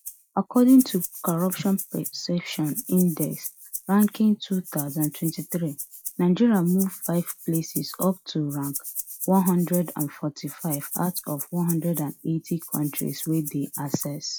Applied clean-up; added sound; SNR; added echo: classical method log-MMSE.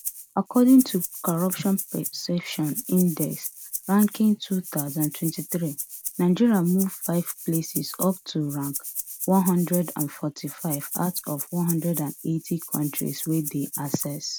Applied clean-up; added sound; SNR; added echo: none; Rattle (instrument); 10 dB; none.